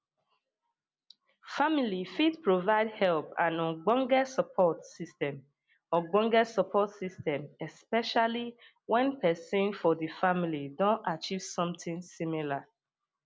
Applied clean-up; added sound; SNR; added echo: none; none; none; none.